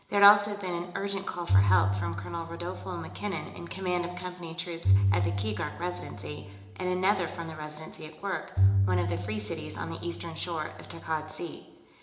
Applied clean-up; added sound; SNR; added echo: none; Bowed string instrument; -2 dB; reverberation time 0.8 s.